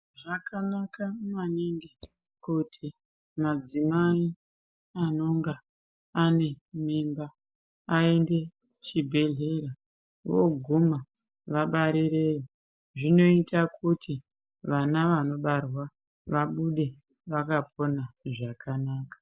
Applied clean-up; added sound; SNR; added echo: neural mask model Resemble Enhance denoiser.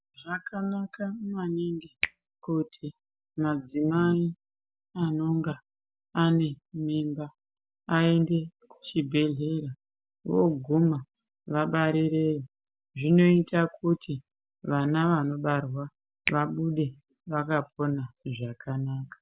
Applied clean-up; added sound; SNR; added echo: none; Finger snapping; 13 dB; none.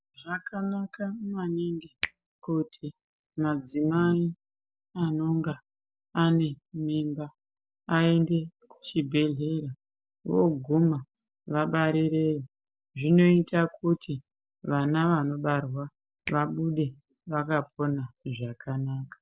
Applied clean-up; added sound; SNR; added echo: neural separator model SepFormer DNS4.